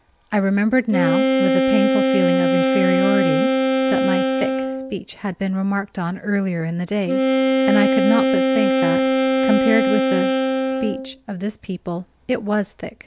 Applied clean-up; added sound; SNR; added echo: none; Wind instrument, woodwind instrument; -3 dB; none.